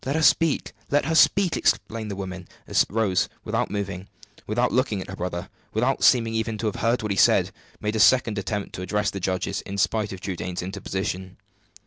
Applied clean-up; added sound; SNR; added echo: none; none; none; none.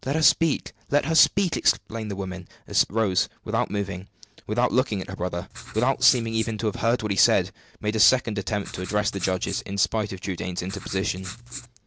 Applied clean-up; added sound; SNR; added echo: neural separator model SepFormer DNS4.